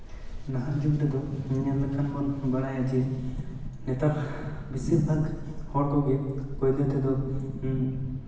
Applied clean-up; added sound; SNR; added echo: none; Mechanical fan; 10 dB; reverberation time 1.2 s.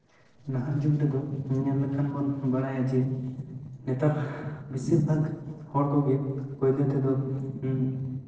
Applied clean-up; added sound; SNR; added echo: neural separator model SepFormer DNS4.